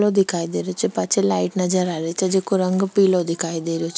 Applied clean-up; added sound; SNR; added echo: none; none; none; none.